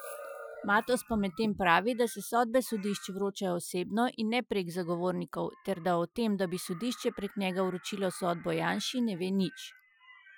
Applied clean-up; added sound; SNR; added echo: classical method Wiener filter.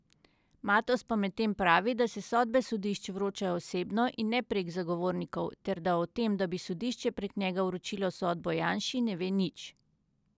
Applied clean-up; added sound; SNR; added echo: none; none; none; none.